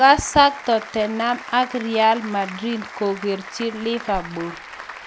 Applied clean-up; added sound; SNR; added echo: none; Applause; 15 dB; none.